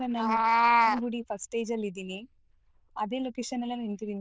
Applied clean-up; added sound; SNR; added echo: neural diffusion model UNIVERSE++.